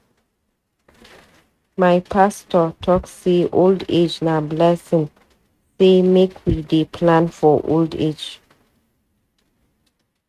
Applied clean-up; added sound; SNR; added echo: neural mask model RNNoise.